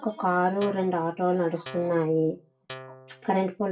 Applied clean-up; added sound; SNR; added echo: none; Guitar; 19 dB; reverberation time 0.2 s.